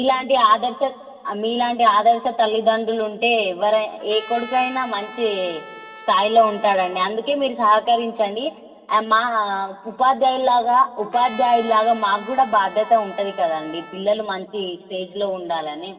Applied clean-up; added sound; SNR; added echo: none; Trumpet; 18 dB; reverberation time 2.0 s.